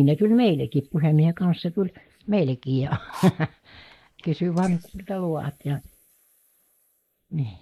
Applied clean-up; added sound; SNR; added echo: neural mask model Resemble Enhance denoiser.